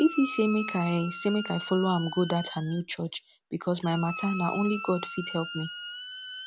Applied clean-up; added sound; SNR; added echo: none; Squeak; 10 dB; none.